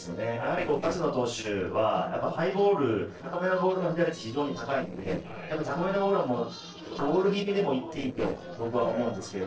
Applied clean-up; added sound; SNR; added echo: neural separator model SepFormer DNS4.